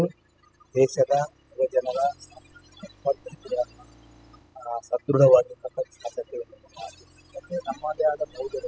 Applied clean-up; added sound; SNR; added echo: classical method spectral subtraction.